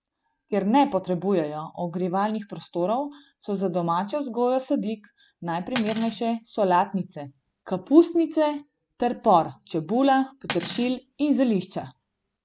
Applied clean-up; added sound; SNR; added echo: none; Cutlery, silverware; 14 dB; none.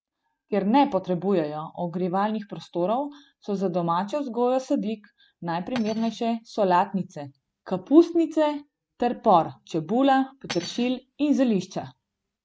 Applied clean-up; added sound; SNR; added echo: neural mask model RNNoise.